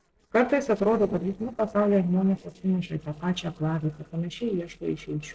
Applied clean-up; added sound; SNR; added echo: neural separator model SepFormer DNS4.